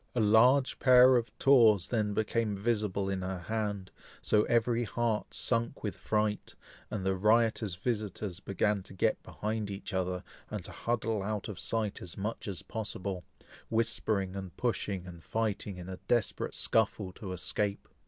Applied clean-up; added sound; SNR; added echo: none; none; none; none.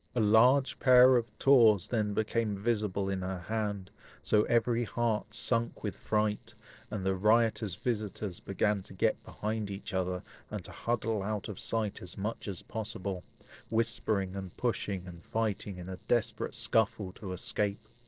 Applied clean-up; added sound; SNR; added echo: neural separator model SepFormer DNS4.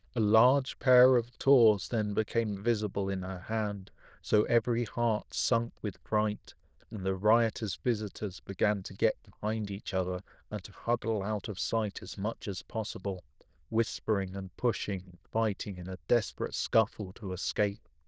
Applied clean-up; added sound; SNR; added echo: neural diffusion model UNIVERSE++.